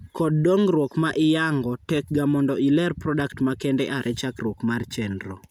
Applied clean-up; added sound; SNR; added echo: none; none; none; none.